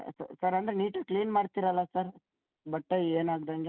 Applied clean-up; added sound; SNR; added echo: none; none; none; none.